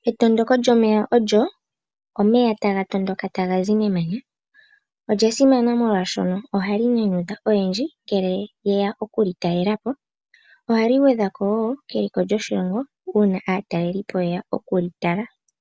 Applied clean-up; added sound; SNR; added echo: none; none; none; none.